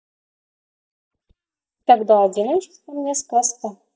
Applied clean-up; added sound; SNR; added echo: neural mask model DeepFilterNet 3.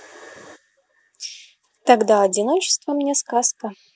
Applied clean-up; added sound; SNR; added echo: none; none; none; none.